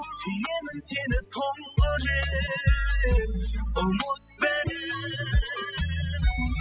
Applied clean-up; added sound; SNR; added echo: classical method spectral subtraction.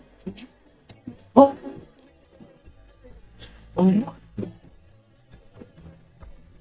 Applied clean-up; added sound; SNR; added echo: neural mask model DeepFilterNet 3.